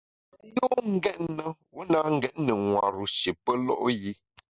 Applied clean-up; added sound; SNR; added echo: none; none; none; none.